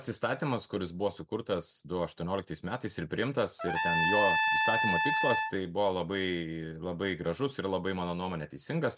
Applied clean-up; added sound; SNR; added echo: none; Trumpet; -3 dB; none.